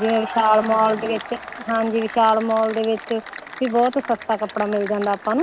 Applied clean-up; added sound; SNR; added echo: none; Applause / Cheering + Crowd; 14 dB; none.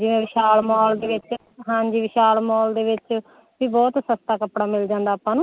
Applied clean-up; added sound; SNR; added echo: none; none; none; none.